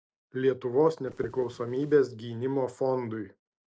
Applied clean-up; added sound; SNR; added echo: neural separator model SepFormer DNS4.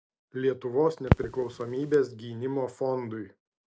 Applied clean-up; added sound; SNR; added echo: none; Crackle; 2 dB; none.